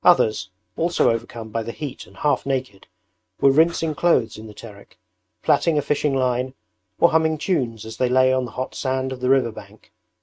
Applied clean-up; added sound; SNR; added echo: neural mask model RNNoise.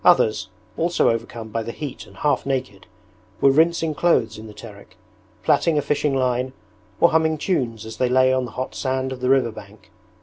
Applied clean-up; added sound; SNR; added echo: none; none; none; none.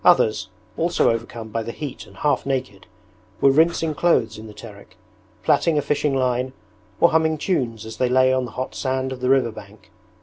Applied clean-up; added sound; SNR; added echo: none; Breathing; 16 dB; none.